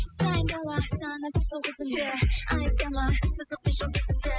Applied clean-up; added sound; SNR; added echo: classical method spectral subtraction.